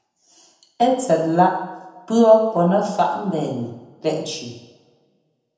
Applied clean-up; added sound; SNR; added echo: none; none; none; reverberation time 0.8 s.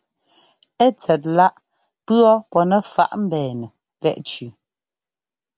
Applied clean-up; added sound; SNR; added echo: none; none; none; none.